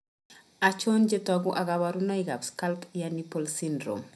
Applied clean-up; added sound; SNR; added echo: none; none; none; reverberation time 0.4 s.